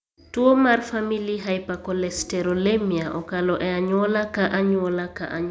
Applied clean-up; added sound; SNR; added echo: none; none; none; none.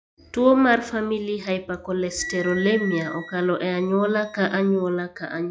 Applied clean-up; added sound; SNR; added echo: classical method log-MMSE.